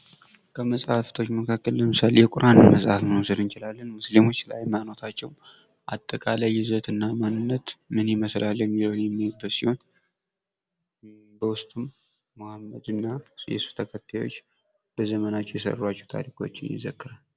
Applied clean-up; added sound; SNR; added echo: none; none; none; none.